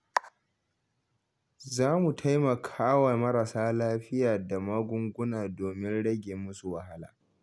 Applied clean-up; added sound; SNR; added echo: none; none; none; none.